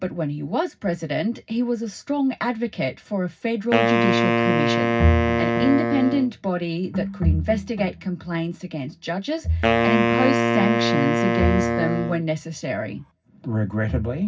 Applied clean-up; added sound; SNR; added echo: none; Wind instrument, woodwind instrument; -2 dB; reverberation time 0.4 s.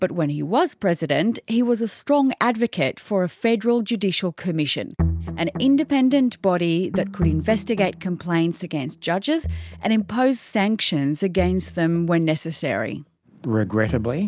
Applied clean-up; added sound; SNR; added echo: none; none; none; none.